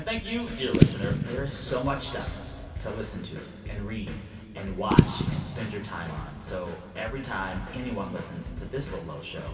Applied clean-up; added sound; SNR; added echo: none; Fireworks / Boom; -3 dB; reverberation time 2.6 s.